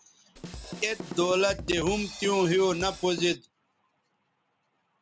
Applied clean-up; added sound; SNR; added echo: none; Drum kit; 11 dB; none.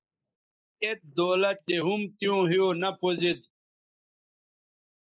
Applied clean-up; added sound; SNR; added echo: neural mask model Resemble Enhance denoiser.